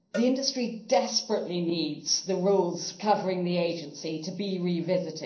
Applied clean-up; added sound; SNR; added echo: neural separator model SepFormer DNS4.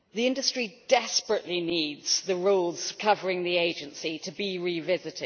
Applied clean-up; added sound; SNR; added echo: none; none; none; none.